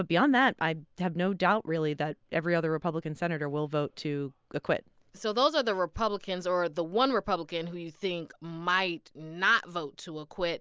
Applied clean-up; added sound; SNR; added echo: none; none; none; none.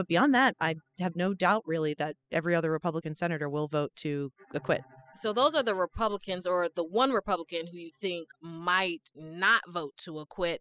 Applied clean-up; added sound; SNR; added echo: classical method spectral subtraction.